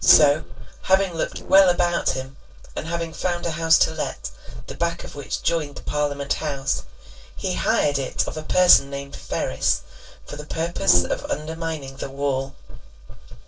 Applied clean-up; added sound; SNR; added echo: neural separator model SepFormer DNS4.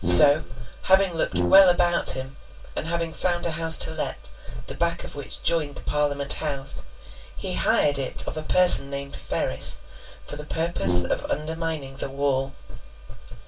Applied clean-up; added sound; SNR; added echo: none; Brass instrument; 8 dB; reverberation time 0.2 s.